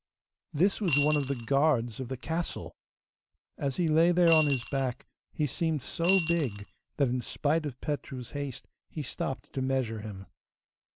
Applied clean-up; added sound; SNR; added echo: none; Coin (dropping) / Glass; 5 dB; none.